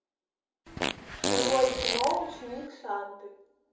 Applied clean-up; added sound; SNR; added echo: none; Fart; 0 dB; reverberation time 2.6 s.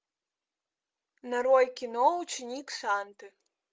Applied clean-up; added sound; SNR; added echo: none; none; none; none.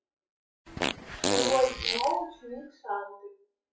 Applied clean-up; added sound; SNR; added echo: classical method WPE with log-MMSE.